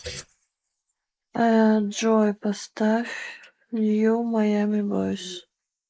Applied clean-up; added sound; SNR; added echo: neural mask model Resemble Enhance denoiser.